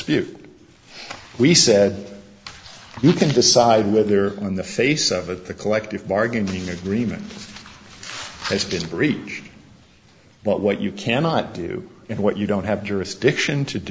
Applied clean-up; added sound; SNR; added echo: none; none; none; none.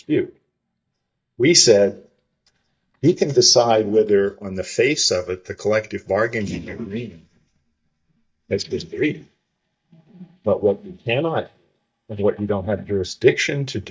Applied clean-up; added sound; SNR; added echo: neural mask model DeepFilterNet 3.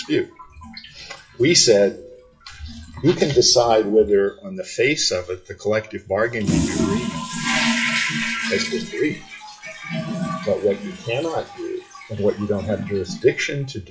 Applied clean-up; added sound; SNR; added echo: classical method WPE with log-MMSE.